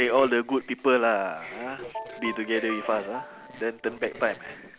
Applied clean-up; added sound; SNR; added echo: none; Ringtone; 13 dB; none.